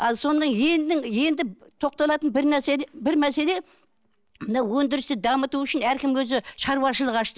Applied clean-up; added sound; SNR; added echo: none; none; none; none.